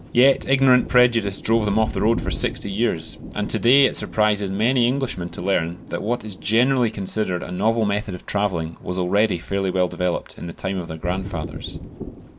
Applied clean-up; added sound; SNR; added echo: none; Thunder; 14 dB; none.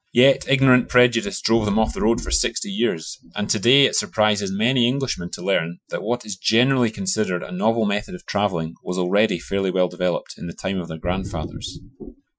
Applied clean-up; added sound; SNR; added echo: classical method Wiener filter.